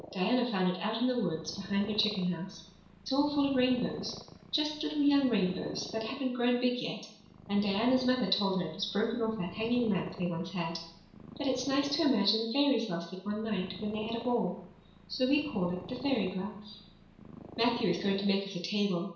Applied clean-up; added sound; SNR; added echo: none; Purr; 17 dB; reverberation time 0.5 s.